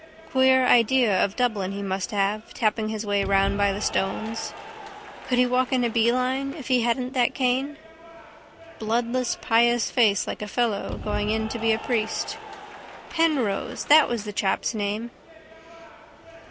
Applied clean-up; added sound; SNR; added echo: none; Applause / Cheering; 14 dB; none.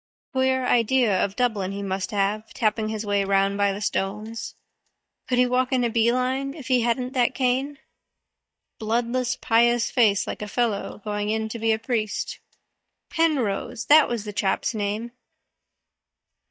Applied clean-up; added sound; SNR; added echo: neural mask model DeepFilterNet 3.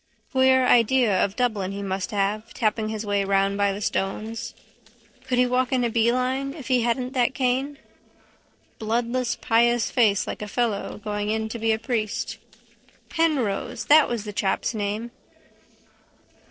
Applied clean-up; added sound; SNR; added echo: neural separator model SepFormer DNS4.